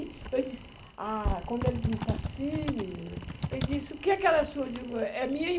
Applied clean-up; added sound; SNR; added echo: none; Typing; 6 dB; none.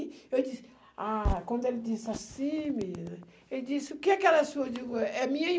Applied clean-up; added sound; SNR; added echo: none; none; none; none.